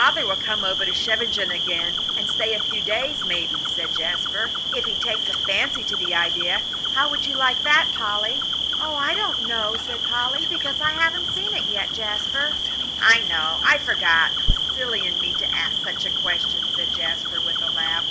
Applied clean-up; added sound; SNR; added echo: none; Cricket; -2 dB; none.